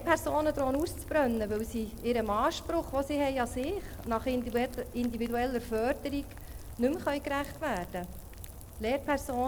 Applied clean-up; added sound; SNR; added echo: none; Rain; 12 dB; none.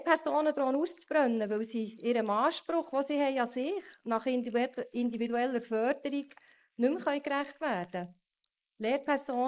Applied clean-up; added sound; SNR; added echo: neural mask model Resemble Enhance denoiser.